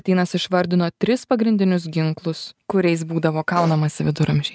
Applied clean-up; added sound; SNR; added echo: neural mask model RNNoise.